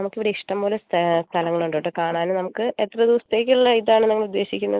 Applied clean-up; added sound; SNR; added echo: neural mask model Resemble Enhance denoiser.